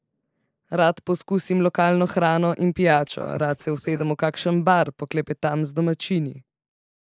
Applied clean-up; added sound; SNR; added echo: neural mask model Resemble Enhance denoiser.